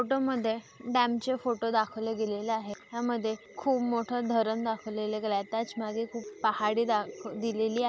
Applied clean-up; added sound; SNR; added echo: none; none; none; none.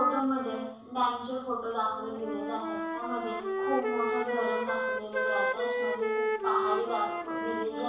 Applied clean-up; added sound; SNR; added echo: none; Wind instrument, woodwind instrument; 0 dB; reverberation time 0.7 s.